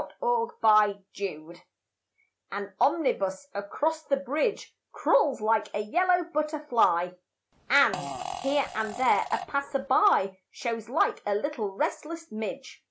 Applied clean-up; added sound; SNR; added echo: none; Fart; 10 dB; none.